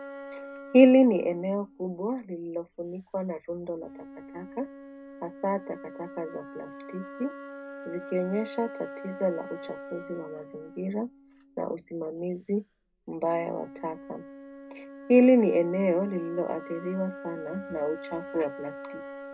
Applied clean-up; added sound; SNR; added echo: none; Wind instrument, woodwind instrument; 15 dB; reverberation time 0.2 s.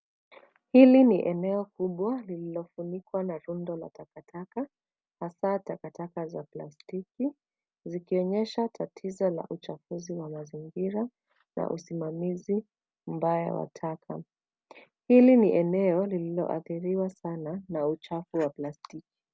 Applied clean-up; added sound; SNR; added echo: none; none; none; none.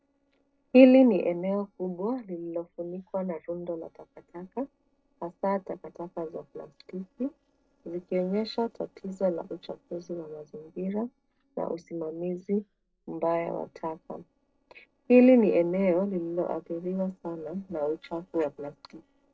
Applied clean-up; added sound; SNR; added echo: neural separator model SepFormer DNS4.